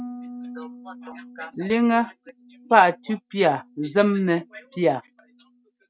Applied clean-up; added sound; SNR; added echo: neural mask model RNNoise.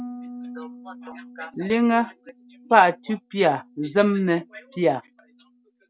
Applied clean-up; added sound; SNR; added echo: none; Harp; 19 dB; none.